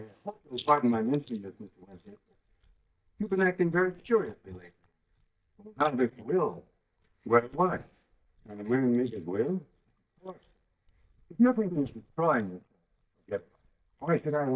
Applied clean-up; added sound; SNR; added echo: neural mask model DeepFilterNet 3.